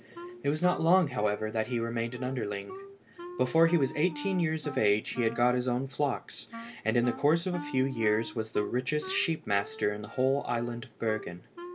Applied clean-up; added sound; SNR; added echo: none; Wind instrument, woodwind instrument; 15 dB; none.